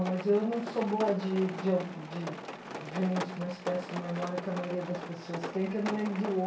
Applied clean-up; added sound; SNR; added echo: none; Rain; 9 dB; reverberation time 0.3 s.